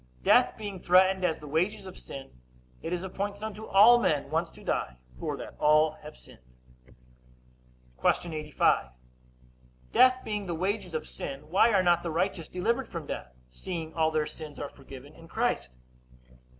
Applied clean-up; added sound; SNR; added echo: none; none; none; none.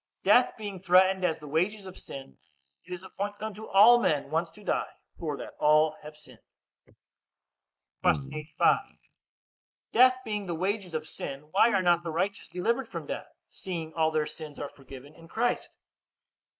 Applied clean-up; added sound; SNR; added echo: neural mask model Resemble Enhance denoiser.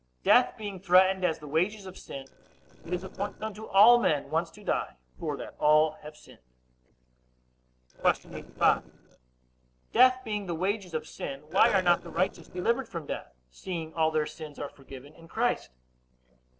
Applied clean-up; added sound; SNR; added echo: neural separator model SepFormer DNS4.